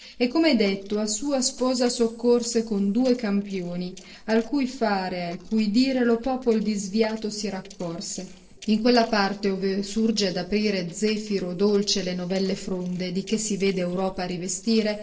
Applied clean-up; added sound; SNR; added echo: neural separator model SepFormer DNS4.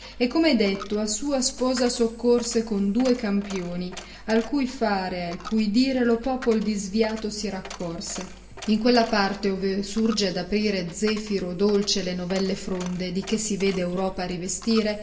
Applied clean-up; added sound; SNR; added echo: none; Coin (dropping); 20 dB; reverberation time 1.6 s.